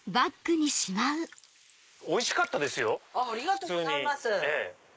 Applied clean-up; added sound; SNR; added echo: neural mask model Resemble Enhance denoiser.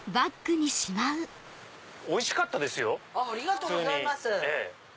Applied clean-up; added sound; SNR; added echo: none; none; none; none.